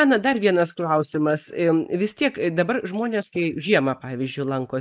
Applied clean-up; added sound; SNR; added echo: neural mask model Resemble Enhance denoiser.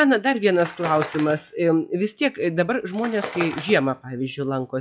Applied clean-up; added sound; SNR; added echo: classical method log-MMSE.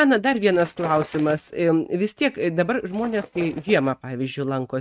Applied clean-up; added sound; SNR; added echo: neural mask model RNNoise.